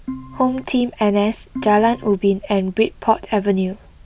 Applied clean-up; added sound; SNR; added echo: none; Organ; 16 dB; none.